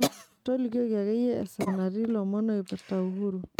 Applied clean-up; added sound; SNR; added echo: neural mask model RNNoise.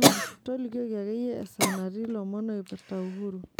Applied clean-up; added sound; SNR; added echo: none; Cough; -3 dB; none.